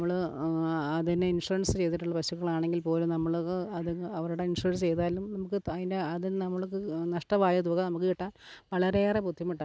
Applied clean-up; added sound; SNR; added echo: none; none; none; none.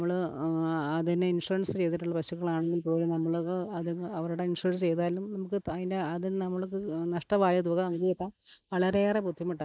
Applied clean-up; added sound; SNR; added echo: neural mask model Resemble Enhance denoiser.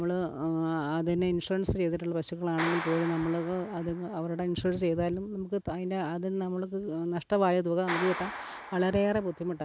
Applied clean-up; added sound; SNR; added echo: none; Clapping; 13 dB; none.